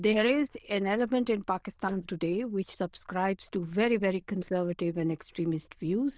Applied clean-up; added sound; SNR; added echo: neural diffusion model UNIVERSE++.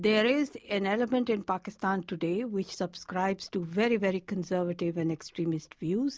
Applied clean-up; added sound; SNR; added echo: none; none; none; none.